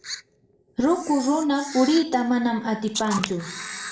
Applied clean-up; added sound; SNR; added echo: none; Camera; 12 dB; reverberation time 0.6 s.